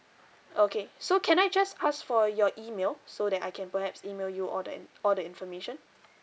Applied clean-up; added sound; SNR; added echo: none; none; none; none.